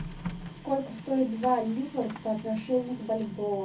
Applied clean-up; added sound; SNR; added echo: none; Printer; 12 dB; reverberation time 0.3 s.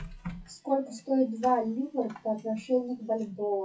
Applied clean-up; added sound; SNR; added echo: classical method WPE with log-MMSE.